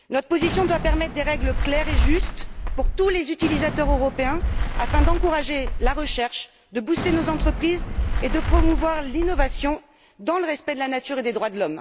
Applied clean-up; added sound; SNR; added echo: none; Fireworks; -2 dB; none.